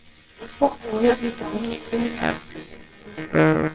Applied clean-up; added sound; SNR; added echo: neural separator model SepFormer WHAMR!.